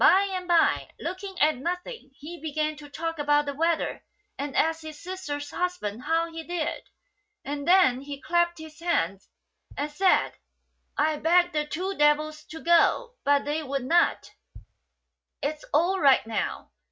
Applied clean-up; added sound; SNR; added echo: neural mask model RNNoise.